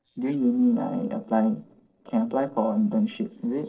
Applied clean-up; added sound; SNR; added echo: neural separator model SepFormer DNS4.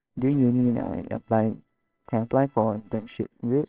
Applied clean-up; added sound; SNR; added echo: neural separator model SepFormer WHAMR!.